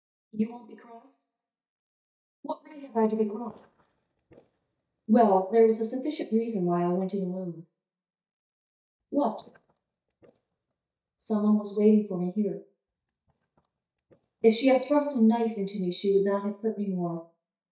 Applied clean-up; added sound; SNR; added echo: neural mask model DeepFilterNet 3.